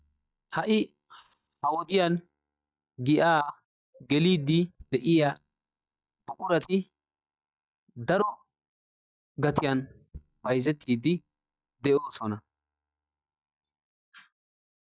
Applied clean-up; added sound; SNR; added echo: neural mask model DeepFilterNet 3.